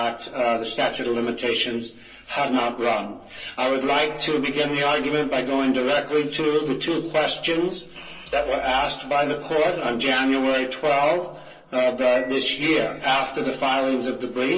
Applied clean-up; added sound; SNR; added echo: neural separator model SepFormer DNS4.